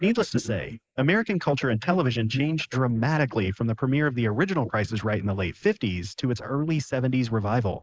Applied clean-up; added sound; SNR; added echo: neural mask model Resemble Enhance denoiser.